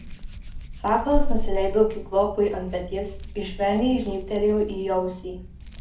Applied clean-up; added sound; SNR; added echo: none; Hands; 3 dB; reverberation time 0.4 s.